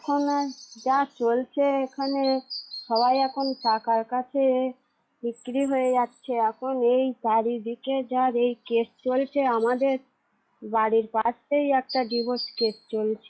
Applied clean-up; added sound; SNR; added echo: classical method log-MMSE.